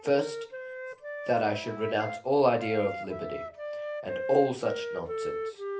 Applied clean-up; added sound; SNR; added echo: none; Wind instrument, woodwind instrument; 7 dB; reverberation time 0.3 s.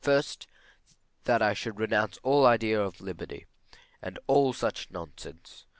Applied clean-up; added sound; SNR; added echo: none; none; none; none.